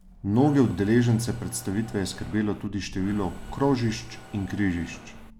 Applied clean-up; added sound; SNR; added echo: none; Wind + Mechanisms; 18 dB; none.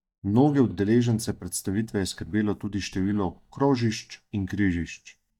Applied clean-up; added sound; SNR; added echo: neural mask model DeepFilterNet 3.